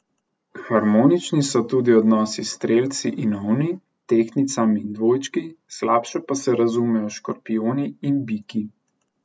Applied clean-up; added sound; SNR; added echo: none; none; none; none.